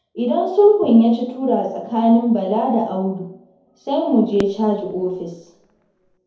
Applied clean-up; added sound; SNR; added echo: none; Fireworks; 18 dB; reverberation time 2.0 s.